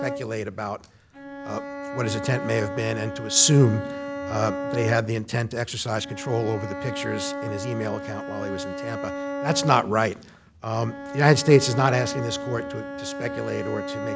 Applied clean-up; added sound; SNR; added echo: none; Bowed string instrument; 8 dB; none.